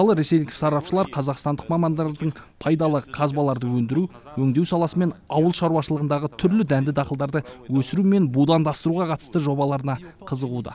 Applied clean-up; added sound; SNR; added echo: none; none; none; none.